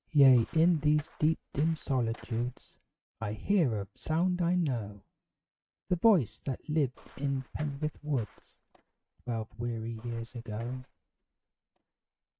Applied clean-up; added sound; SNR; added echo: neural mask model RNNoise.